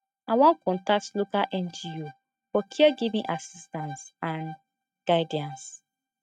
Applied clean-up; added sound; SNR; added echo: neural mask model RNNoise.